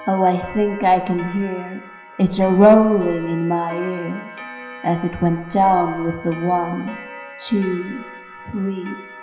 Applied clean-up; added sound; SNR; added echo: none; Clock; 16 dB; reverberation time 0.9 s.